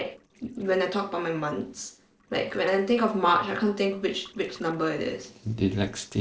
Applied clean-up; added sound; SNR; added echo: neural separator model SepFormer DNS4.